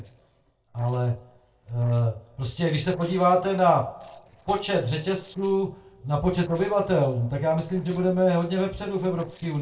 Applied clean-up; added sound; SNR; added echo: neural separator model SepFormer DNS4.